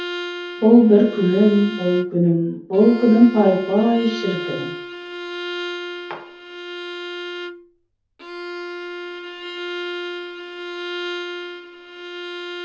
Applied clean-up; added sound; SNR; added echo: none; Bowed string instrument; 11 dB; reverberation time 0.5 s.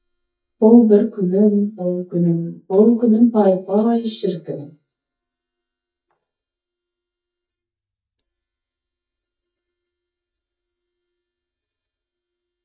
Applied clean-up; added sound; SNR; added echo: neural mask model DeepFilterNet 3.